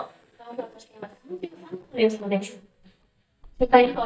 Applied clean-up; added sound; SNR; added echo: neural mask model DeepFilterNet 3.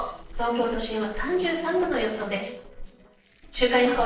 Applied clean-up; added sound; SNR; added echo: neural separator model SepFormer DNS4.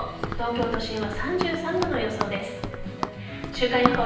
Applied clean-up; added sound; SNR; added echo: none; Run; 5 dB; reverberation time 0.9 s.